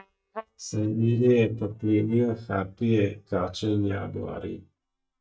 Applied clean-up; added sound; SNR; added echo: neural mask model DeepFilterNet 3.